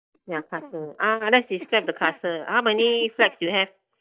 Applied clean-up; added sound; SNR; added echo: neural mask model DeepFilterNet 3.